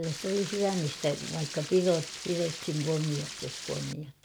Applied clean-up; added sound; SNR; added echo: none; Stream; 10 dB; none.